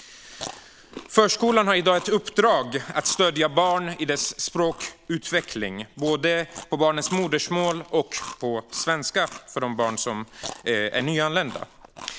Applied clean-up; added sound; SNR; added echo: none; Chewing, mastication; 18 dB; none.